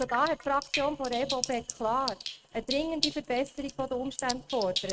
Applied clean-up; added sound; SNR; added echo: neural mask model RNNoise.